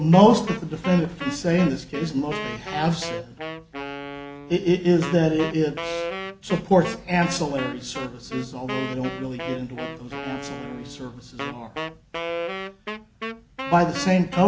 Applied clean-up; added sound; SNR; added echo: none; Wind instrument, woodwind instrument; 10 dB; none.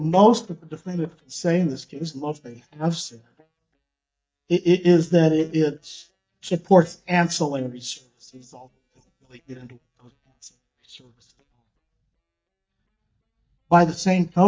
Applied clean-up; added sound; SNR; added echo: neural mask model DeepFilterNet 3.